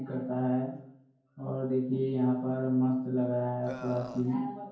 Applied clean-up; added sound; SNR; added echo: none; Burping, eructation; 12 dB; reverberation time 0.9 s.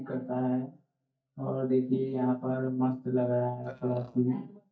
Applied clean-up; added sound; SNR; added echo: neural mask model DeepFilterNet 3.